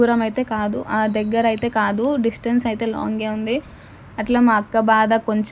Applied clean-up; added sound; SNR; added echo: none; none; none; none.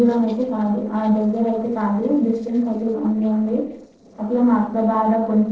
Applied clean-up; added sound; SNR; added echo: neural separator model SepFormer DNS4.